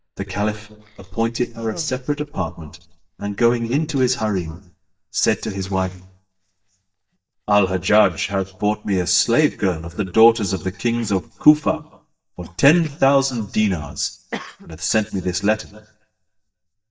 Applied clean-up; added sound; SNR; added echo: neural mask model DeepFilterNet 3.